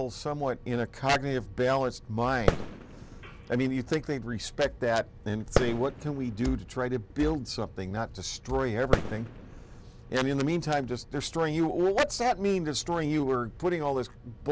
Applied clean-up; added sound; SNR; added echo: none; Fireworks; 5 dB; none.